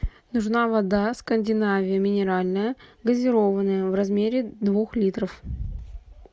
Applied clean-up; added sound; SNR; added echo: none; none; none; none.